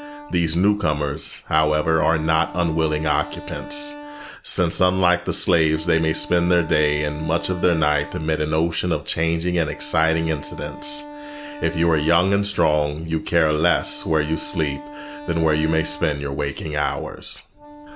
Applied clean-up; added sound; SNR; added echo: none; Wind instrument, woodwind instrument; 17 dB; none.